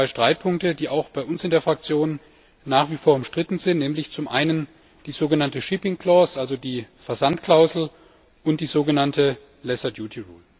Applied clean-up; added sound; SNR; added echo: none; none; none; none.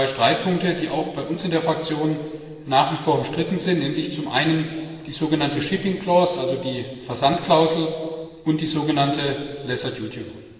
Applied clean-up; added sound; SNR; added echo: none; none; none; reverberation time 1.6 s.